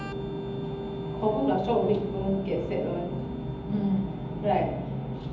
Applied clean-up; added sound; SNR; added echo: none; Organ; 12 dB; reverberation time 1.3 s.